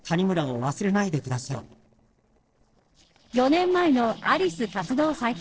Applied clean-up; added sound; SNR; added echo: neural separator model SepFormer DNS4.